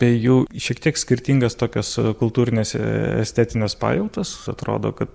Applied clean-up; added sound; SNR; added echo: none; none; none; none.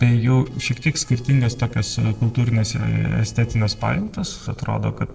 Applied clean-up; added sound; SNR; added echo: neural separator model SepFormer DNS4.